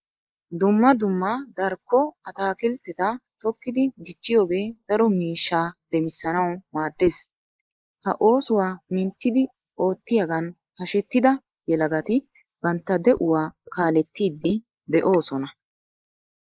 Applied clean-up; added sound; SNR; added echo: neural mask model Resemble Enhance denoiser.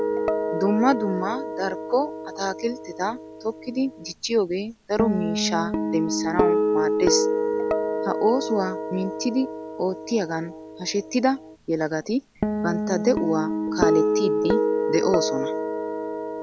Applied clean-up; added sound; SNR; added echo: none; Guitar; 0 dB; none.